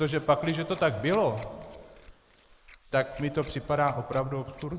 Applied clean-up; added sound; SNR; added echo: neural mask model Resemble Enhance denoiser.